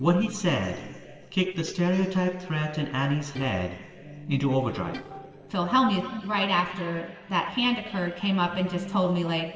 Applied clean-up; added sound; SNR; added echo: neural separator model SepFormer DNS4.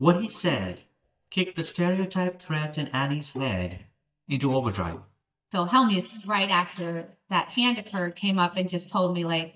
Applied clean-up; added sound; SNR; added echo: neural mask model DeepFilterNet 3.